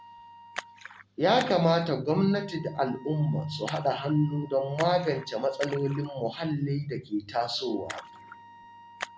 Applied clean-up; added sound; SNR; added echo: none; Splash, splatter + Wind instrument, woodwind instrument; 16 dB; none.